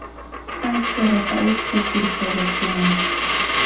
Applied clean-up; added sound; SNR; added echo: none; Coin (dropping); 0 dB; reverberation time 0.3 s.